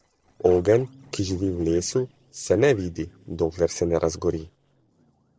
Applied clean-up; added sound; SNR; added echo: neural separator model SepFormer DNS4.